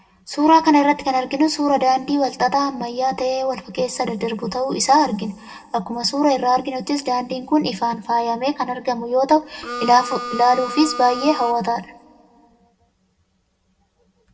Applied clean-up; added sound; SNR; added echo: none; Harmonica; 9 dB; reverberation time 1.9 s.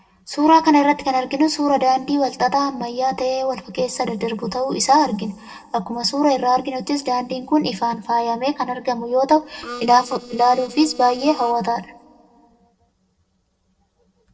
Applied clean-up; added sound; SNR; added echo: neural separator model SepFormer DNS4.